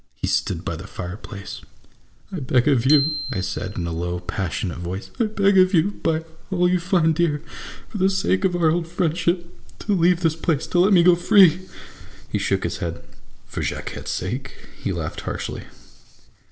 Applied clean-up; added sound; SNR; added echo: none; Bicycle bell; 11 dB; none.